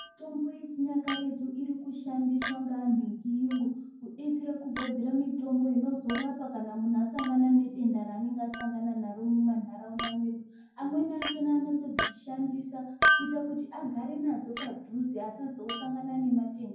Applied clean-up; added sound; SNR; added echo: none; Chink, clink; 7 dB; reverberation time 0.9 s.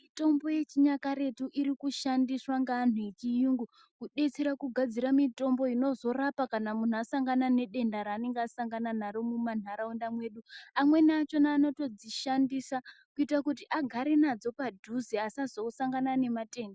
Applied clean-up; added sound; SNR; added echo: none; none; none; none.